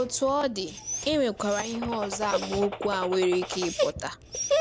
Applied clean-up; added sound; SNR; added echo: none; Gunshot, gunfire + Dog; 4 dB; none.